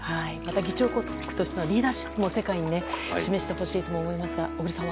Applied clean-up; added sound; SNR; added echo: none; Bathtub (filling or washing); 17 dB; none.